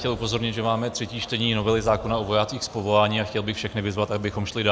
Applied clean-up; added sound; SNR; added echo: none; none; none; none.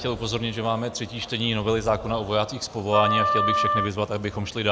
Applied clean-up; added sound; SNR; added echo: none; Wind instrument, woodwind instrument; 0 dB; none.